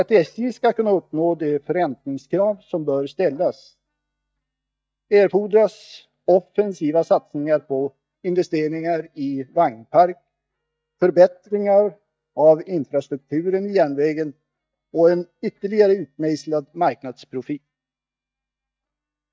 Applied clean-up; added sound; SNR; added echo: neural mask model DeepFilterNet 3.